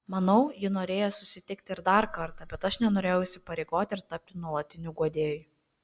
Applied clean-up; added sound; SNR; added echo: none; none; none; none.